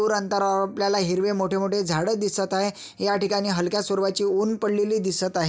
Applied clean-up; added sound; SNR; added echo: none; none; none; none.